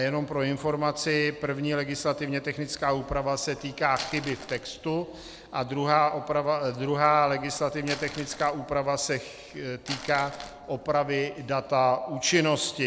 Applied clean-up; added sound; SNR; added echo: none; Crumpling, crinkling; 15 dB; none.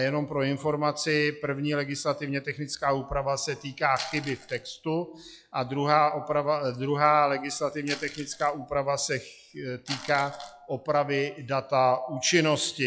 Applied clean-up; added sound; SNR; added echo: classical method log-MMSE.